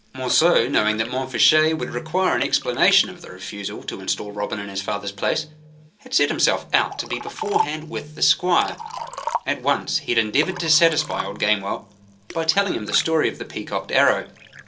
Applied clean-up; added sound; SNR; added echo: none; Liquid; 13 dB; reverberation time 0.2 s.